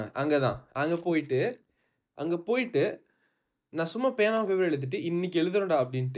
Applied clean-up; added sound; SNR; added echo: neural mask model DeepFilterNet 3.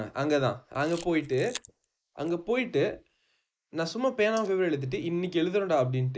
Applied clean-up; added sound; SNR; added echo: neural mask model Resemble Enhance denoiser.